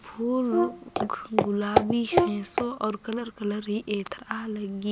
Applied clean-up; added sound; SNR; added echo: none; Brass instrument + Walk, footsteps; -2 dB; none.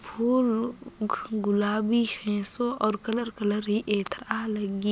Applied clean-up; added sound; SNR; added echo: none; none; none; none.